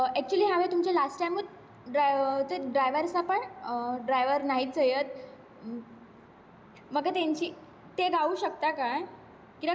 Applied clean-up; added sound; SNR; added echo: none; none; none; none.